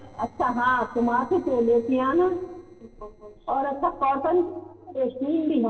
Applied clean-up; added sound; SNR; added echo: neural separator model SepFormer DNS4.